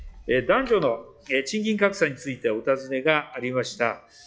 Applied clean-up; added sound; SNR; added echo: classical method log-MMSE.